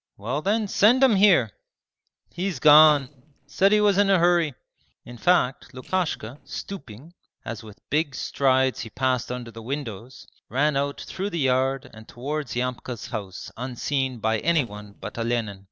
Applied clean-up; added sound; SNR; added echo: neural separator model SepFormer DNS4.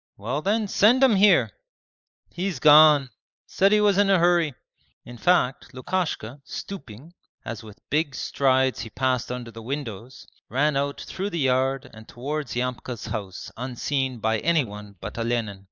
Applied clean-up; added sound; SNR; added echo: neural mask model Resemble Enhance denoiser.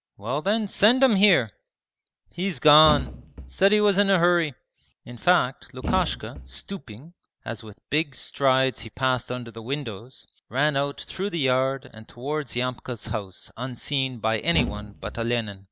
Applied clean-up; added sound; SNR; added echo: none; Thump, thud; 7 dB; none.